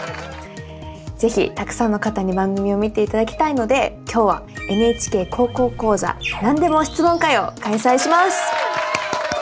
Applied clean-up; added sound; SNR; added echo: none; Vehicle; 19 dB; none.